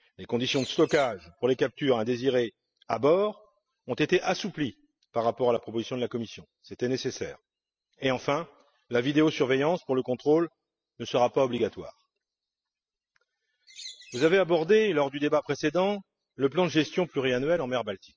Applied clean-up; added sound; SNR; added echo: classical method spectral subtraction.